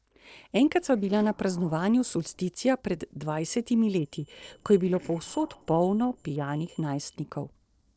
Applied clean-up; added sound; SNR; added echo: neural separator model SepFormer DNS4.